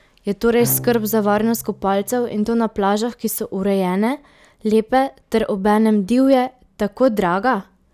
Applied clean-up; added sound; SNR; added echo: none; Bowed string instrument; 16 dB; none.